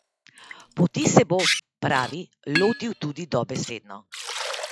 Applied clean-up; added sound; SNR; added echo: classical method log-MMSE.